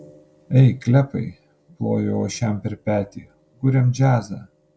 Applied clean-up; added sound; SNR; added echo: none; none; none; none.